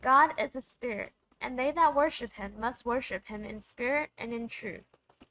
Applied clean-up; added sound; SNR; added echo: neural mask model RNNoise.